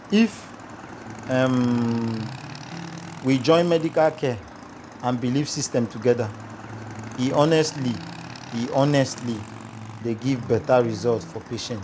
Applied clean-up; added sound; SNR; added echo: none; Electric guitar + Motorcycle / Engine; 14 dB; none.